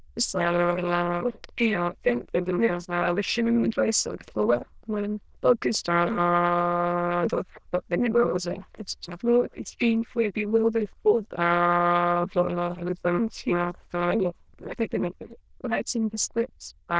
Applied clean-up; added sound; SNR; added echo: neural diffusion model UNIVERSE++.